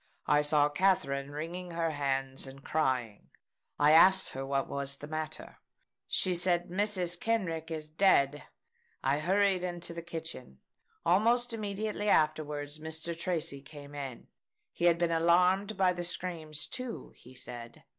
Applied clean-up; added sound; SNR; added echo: none; none; none; none.